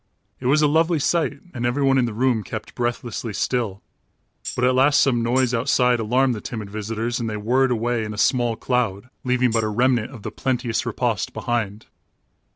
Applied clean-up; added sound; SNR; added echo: none; Tambourine; 16 dB; none.